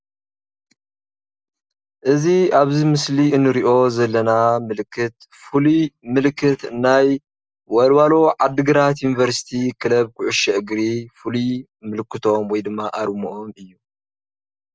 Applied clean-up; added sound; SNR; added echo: none; none; none; none.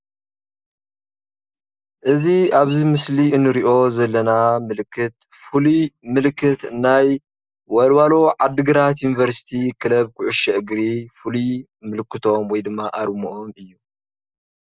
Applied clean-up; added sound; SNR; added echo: neural mask model Resemble Enhance denoiser.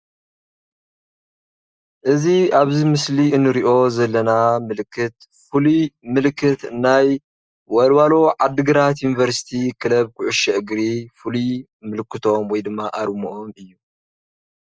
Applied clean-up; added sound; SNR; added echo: neural mask model DeepFilterNet 3.